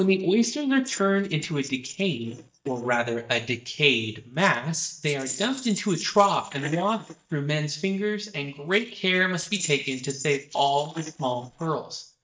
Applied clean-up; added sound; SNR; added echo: neural mask model DeepFilterNet 3.